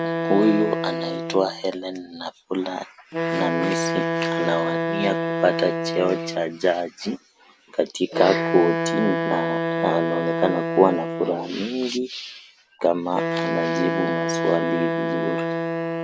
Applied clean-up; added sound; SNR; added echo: none; Wind instrument, woodwind instrument; 1 dB; none.